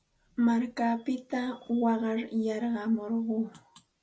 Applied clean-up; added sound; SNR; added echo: none; none; none; none.